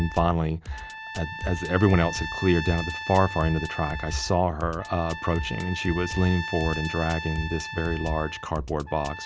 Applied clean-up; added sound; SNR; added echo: none; Drum kit + Trumpet; 8 dB; none.